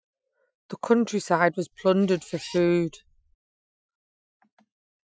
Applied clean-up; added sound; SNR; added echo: classical method Wiener filter.